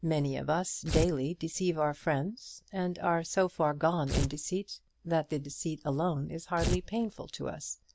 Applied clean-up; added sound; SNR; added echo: none; Tearing; 1 dB; none.